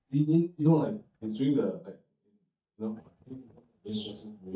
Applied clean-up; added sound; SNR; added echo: neural mask model DeepFilterNet 3.